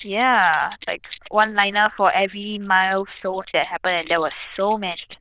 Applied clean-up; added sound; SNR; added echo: neural diffusion model UNIVERSE++.